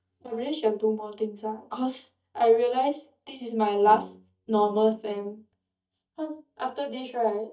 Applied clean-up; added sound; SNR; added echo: neural mask model DeepFilterNet 3.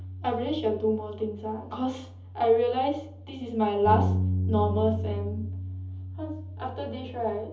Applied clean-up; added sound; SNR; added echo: none; Bass guitar; 4 dB; reverberation time 0.7 s.